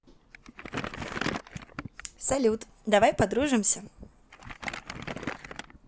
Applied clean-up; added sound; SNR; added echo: none; Crumpling, crinkling; 10 dB; none.